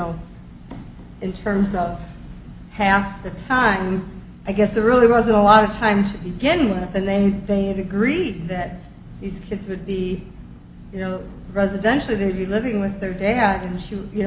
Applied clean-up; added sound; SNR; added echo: none; none; none; none.